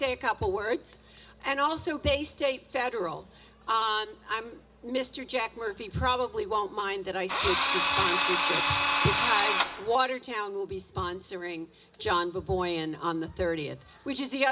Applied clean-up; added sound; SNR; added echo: none; Drill; -3 dB; none.